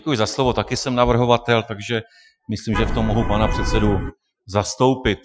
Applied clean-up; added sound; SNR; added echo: classical method Wiener filter.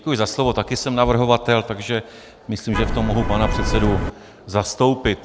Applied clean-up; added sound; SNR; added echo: none; Vehicle horn, car horn, honking; 1 dB; none.